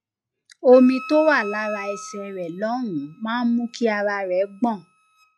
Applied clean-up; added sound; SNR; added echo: classical method log-MMSE.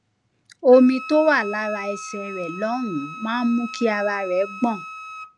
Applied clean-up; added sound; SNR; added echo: none; Wind instrument, woodwind instrument; 14 dB; none.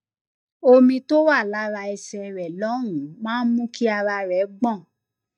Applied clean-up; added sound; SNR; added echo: neural mask model DeepFilterNet 3.